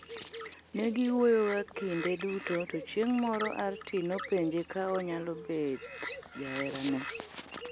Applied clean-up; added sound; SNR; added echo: none; Bird; 14 dB; none.